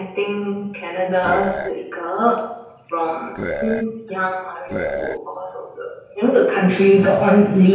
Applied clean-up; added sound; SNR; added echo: none; Burping, eructation; 6 dB; reverberation time 0.8 s.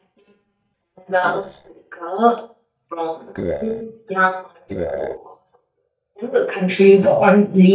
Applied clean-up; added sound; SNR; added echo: neural mask model DeepFilterNet 3.